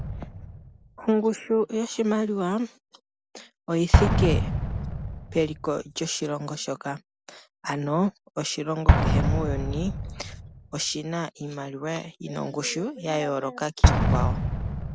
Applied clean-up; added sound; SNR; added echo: none; Explosion; -2 dB; none.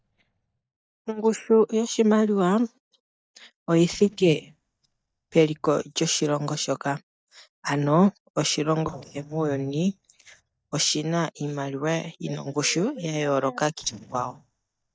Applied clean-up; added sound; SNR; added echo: neural mask model DeepFilterNet 3.